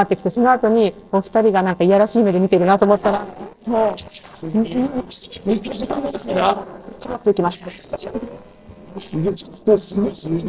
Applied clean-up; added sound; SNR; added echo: neural separator model SepFormer DNS4.